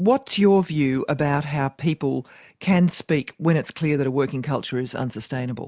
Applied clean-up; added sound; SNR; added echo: none; none; none; none.